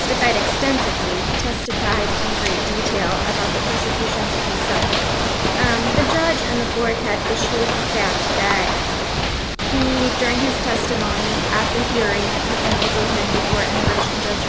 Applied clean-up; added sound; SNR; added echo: none; Ocean / Boat, Water vehicle; -4 dB; none.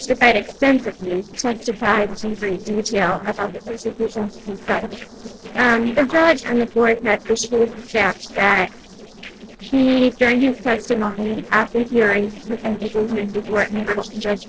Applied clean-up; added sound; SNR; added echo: neural separator model SepFormer DNS4.